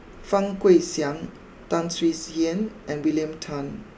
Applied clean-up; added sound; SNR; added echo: none; none; none; none.